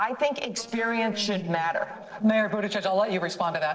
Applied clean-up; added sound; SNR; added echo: neural separator model SepFormer DNS4.